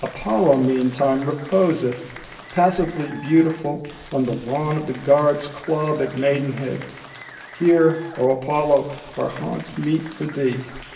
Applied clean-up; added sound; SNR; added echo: none; Applause; 19 dB; reverberation time 0.9 s.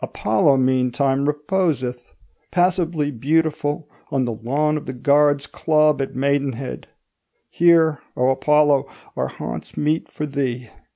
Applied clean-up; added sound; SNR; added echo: none; none; none; none.